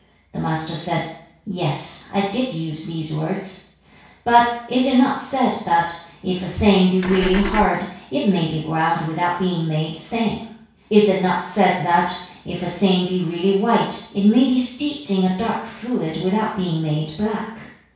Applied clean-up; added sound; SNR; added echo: none; Engine / Car; 4 dB; reverberation time 0.6 s.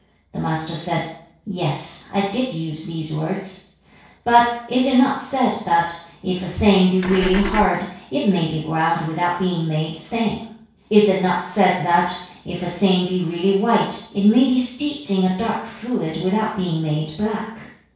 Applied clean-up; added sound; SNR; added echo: neural separator model SepFormer DNS4.